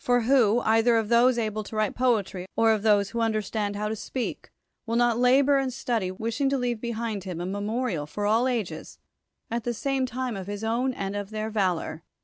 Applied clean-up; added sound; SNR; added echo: none; none; none; none.